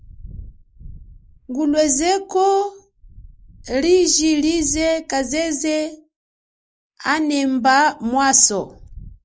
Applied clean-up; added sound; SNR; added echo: neural mask model Resemble Enhance denoiser.